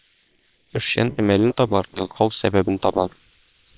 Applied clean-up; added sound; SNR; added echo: neural separator model SepFormer WHAM!.